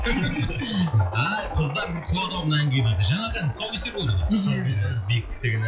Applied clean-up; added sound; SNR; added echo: classical method log-MMSE.